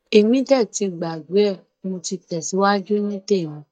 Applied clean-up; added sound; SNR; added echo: neural mask model DeepFilterNet 3.